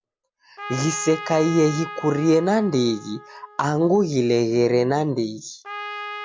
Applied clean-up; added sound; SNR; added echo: none; Trumpet; 15 dB; none.